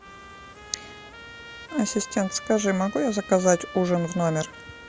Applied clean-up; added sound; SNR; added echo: none; Trumpet; 16 dB; none.